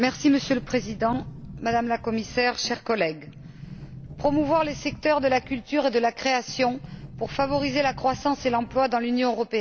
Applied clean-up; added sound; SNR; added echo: none; Sliding door; 16 dB; none.